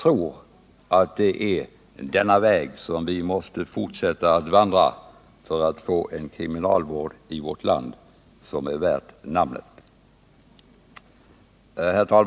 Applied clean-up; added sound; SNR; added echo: none; none; none; none.